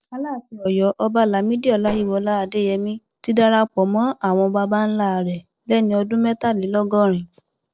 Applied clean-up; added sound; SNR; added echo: neural separator model SepFormer DNS4.